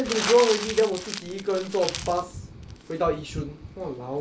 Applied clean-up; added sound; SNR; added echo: none; Crumpling, crinkling; 9 dB; none.